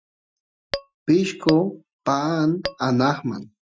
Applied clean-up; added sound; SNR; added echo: classical method Wiener filter.